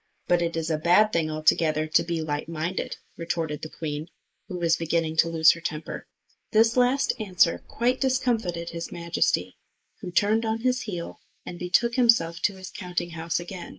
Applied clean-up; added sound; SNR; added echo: neural mask model Resemble Enhance denoiser.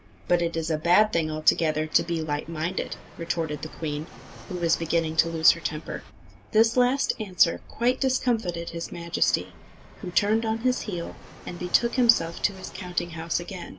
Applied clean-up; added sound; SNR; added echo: none; Fixed-wing aircraft, airplane; 18 dB; none.